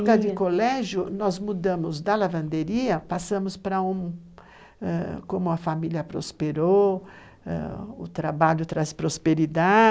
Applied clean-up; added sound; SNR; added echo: none; none; none; none.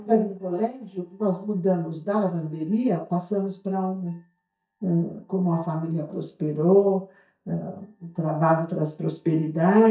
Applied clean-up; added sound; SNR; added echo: neural mask model DeepFilterNet 3.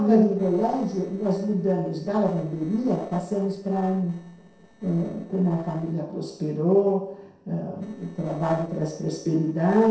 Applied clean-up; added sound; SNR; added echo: neural separator model SepFormer DNS4.